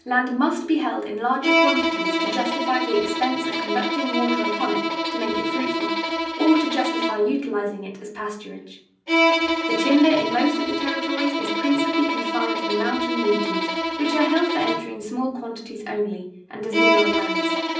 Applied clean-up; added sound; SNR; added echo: none; Bowed string instrument; 0 dB; reverberation time 0.6 s.